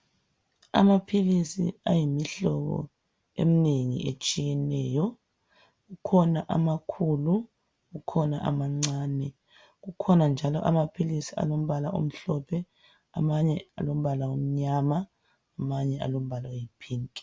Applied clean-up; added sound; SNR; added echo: none; none; none; none.